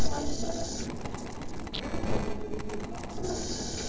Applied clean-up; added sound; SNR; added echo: neural separator model SepFormer DNS4.